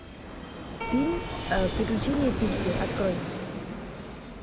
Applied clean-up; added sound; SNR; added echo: none; Fixed-wing aircraft, airplane + Keyboard (musical); 1 dB; none.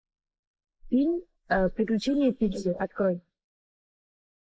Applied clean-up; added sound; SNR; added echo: neural mask model Resemble Enhance denoiser.